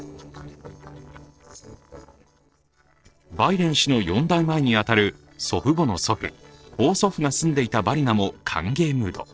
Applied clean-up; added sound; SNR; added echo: neural separator model SepFormer DNS4.